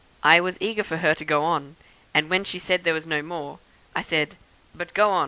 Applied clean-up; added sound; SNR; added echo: none; none; none; none.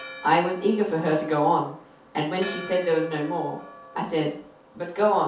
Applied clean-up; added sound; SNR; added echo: none; Church bell; 18 dB; reverberation time 0.5 s.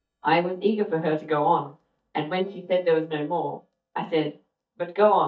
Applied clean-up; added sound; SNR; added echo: neural mask model DeepFilterNet 3.